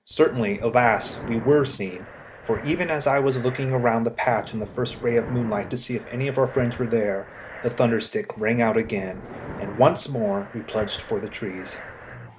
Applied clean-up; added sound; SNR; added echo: none; Breathing; 15 dB; none.